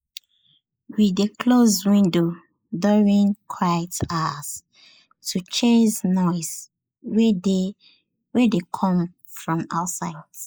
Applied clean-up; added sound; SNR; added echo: neural mask model Resemble Enhance denoiser.